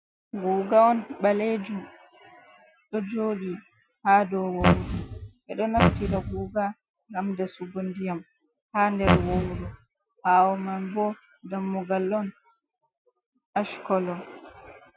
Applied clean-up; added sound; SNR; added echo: classical method Wiener filter.